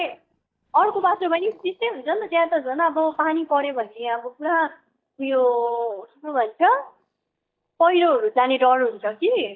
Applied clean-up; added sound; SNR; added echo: neural mask model DeepFilterNet 3.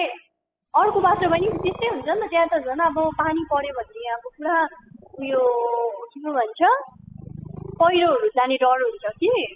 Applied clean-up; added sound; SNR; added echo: classical method spectral subtraction.